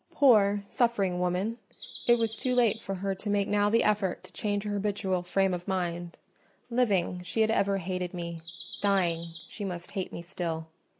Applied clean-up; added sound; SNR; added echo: none; Bird vocalization, bird call, bird song; 16 dB; none.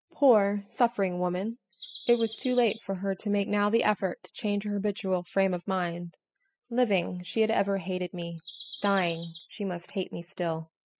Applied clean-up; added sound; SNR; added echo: classical method spectral subtraction.